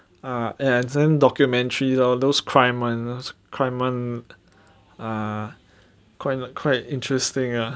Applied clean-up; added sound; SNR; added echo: none; none; none; none.